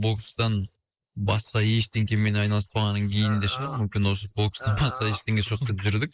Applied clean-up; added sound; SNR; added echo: neural mask model Resemble Enhance denoiser.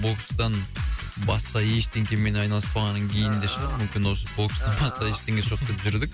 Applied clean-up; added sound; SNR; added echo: none; Burping, eructation; 12 dB; none.